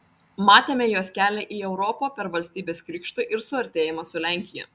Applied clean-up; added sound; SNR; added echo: none; none; none; none.